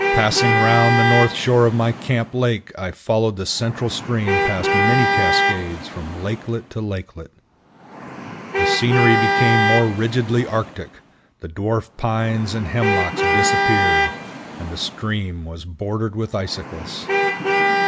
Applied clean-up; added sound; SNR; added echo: none; Traffic noise, roadway noise / Vehicle horn, car horn, honking; 0 dB; none.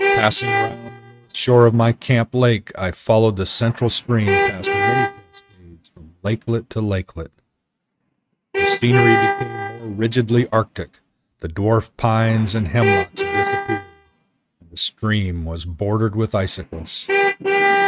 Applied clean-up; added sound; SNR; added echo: neural mask model RNNoise.